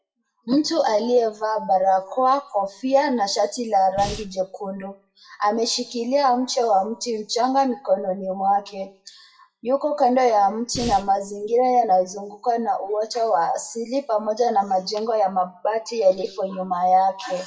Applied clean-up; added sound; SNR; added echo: classical method WPE with log-MMSE.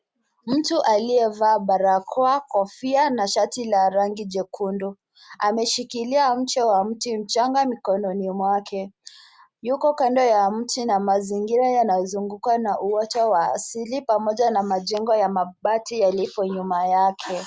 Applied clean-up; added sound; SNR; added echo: none; none; none; none.